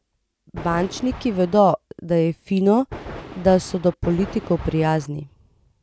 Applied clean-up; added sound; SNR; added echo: none; Thunder; 14 dB; none.